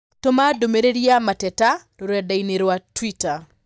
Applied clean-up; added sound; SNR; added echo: neural mask model DeepFilterNet 3.